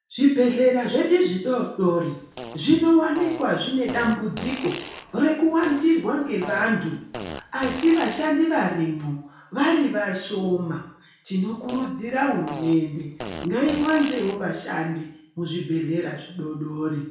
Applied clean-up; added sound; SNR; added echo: none; Fart; 14 dB; reverberation time 0.5 s.